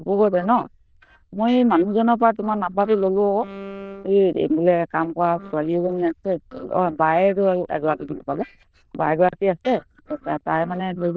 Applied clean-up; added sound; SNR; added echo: neural diffusion model UNIVERSE++.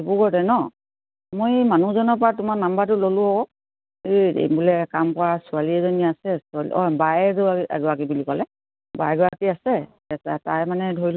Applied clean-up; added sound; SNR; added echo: none; none; none; none.